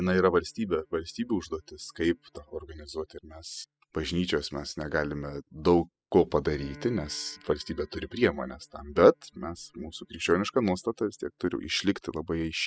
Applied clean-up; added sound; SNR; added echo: classical method spectral subtraction.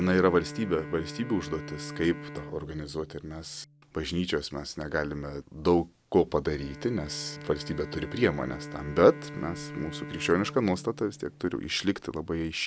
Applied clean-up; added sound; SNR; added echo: none; Bowed string instrument; 14 dB; none.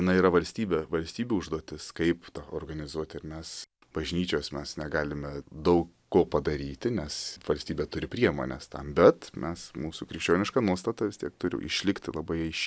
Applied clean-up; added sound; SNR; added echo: none; none; none; none.